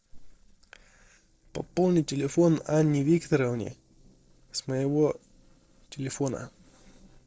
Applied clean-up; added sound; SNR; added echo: neural separator model SepFormer DNS4.